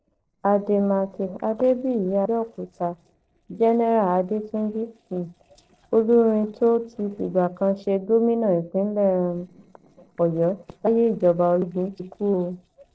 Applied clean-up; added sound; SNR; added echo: neural separator model SepFormer DNS4.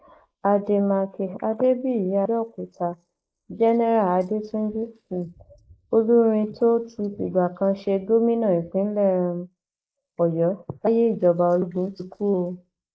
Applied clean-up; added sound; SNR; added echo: neural mask model Resemble Enhance denoiser.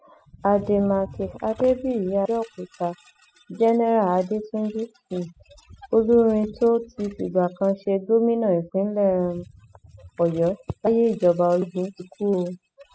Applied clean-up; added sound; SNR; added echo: classical method spectral subtraction.